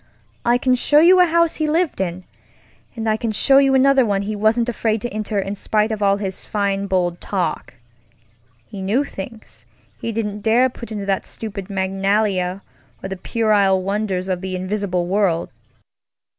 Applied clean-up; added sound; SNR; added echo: none; none; none; none.